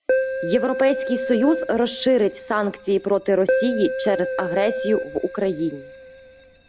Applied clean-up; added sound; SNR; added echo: none; Keyboard (musical); 5 dB; none.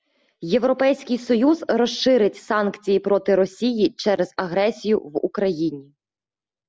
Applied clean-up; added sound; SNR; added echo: none; none; none; none.